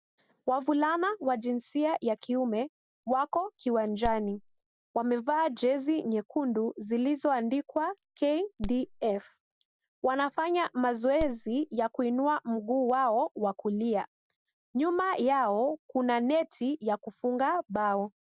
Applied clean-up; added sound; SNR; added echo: none; Crack; 14 dB; none.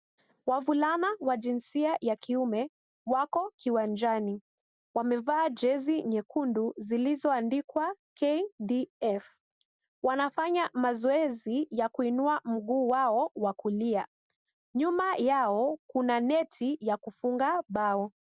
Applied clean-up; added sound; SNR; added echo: none; none; none; none.